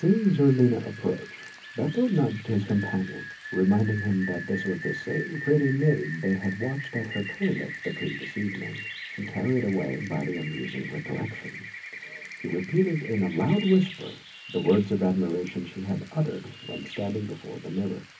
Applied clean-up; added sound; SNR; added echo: none; Rain; 13 dB; reverberation time 0.3 s.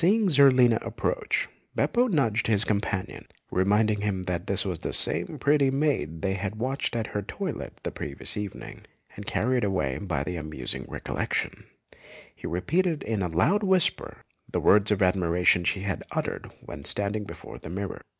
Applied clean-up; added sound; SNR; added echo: none; none; none; none.